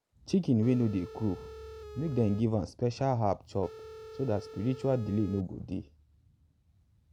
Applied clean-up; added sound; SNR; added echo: none; Telephone; 15 dB; none.